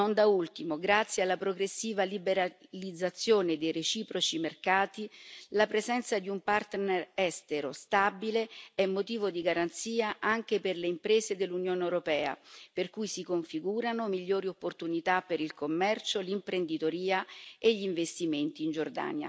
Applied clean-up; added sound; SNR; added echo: none; none; none; none.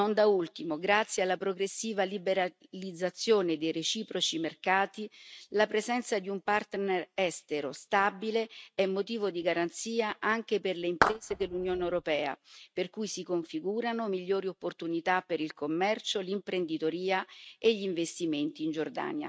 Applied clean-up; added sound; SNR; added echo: neural mask model RNNoise.